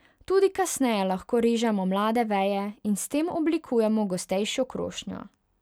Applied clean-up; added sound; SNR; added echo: none; none; none; none.